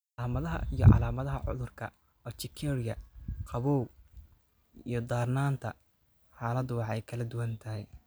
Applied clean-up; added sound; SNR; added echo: none; none; none; none.